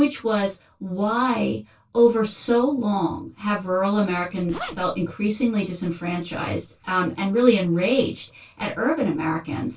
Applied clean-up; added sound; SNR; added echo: neural separator model SepFormer DNS4.